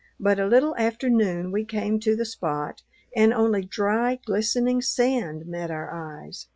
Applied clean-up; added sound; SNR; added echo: none; none; none; none.